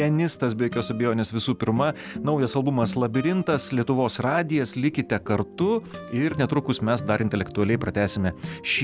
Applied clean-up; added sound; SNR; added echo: none; none; none; none.